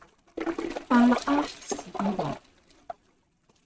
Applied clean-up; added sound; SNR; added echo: neural mask model RNNoise.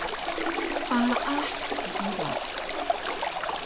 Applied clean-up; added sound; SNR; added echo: none; Water tap, faucet + Stream; -3 dB; none.